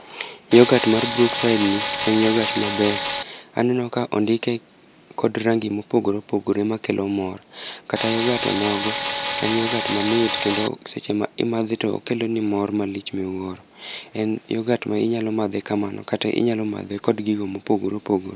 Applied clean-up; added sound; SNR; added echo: none; Tools; 3 dB; none.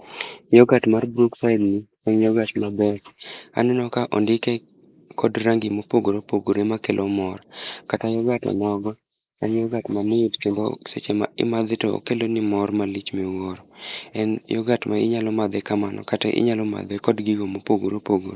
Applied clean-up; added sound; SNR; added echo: neural mask model Resemble Enhance denoiser.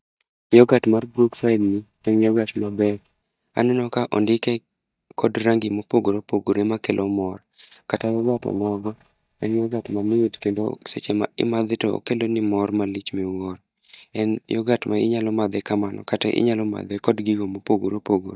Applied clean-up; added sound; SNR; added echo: neural mask model DeepFilterNet 3.